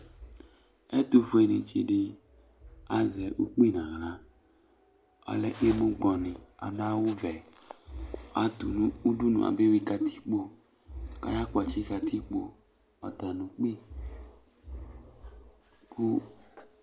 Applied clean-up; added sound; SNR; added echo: none; none; none; none.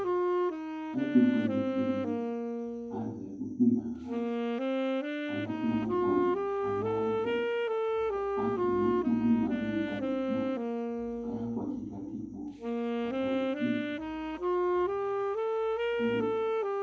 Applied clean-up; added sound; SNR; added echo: none; Wind instrument, woodwind instrument; -3 dB; reverberation time 0.9 s.